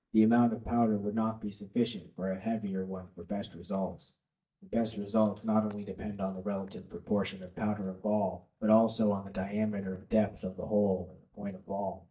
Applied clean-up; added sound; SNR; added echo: neural mask model DeepFilterNet 3.